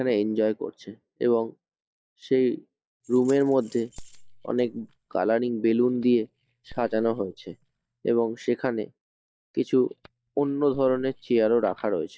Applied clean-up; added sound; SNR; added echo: neural mask model DeepFilterNet 3.